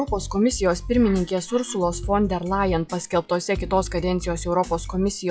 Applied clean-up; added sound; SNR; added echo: classical method log-MMSE.